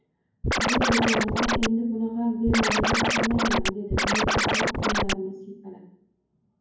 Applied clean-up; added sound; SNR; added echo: none; Scratching (performance technique); -5 dB; reverberation time 0.9 s.